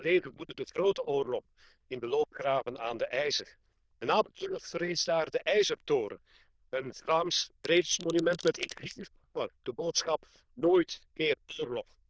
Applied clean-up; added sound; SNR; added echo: neural diffusion model UNIVERSE++.